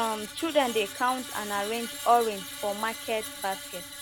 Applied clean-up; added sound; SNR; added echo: none; Screech; 10 dB; none.